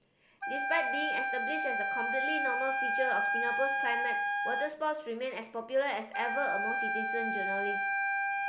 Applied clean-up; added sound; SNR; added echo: none; Wind instrument, woodwind instrument; -3 dB; none.